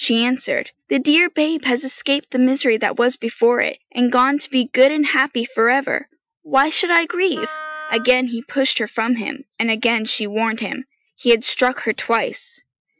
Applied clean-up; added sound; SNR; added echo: classical method Wiener filter.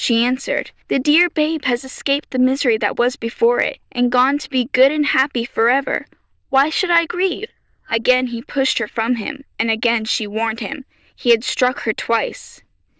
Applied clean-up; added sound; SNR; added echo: neural diffusion model UNIVERSE++.